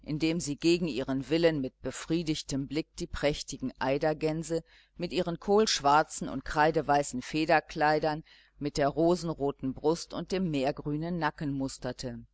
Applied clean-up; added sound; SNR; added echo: none; none; none; none.